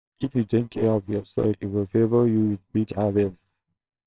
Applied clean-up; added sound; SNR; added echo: neural separator model SepFormer WHAMR!.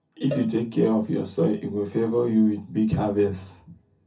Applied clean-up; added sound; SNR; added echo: none; Cowbell; 17 dB; reverberation time 0.3 s.